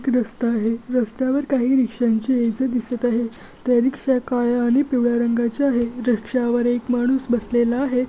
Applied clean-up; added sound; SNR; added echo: none; none; none; none.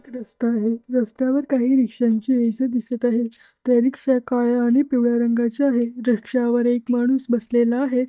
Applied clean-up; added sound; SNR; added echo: neural mask model DeepFilterNet 3.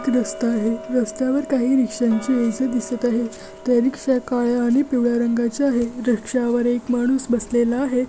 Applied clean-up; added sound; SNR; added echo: none; Tick-tock; 18 dB; none.